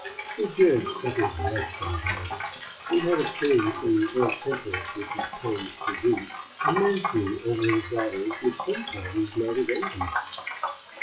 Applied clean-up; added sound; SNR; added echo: classical method WPE with log-MMSE.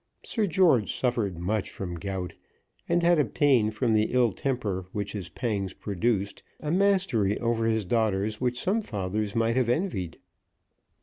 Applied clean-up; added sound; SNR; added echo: none; none; none; none.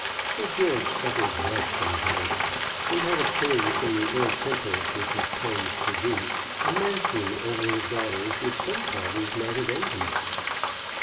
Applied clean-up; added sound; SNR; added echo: none; Frying (food); -3 dB; reverberation time 2.2 s.